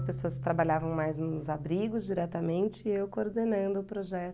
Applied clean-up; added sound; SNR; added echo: none; Marimba, xylophone; 12 dB; none.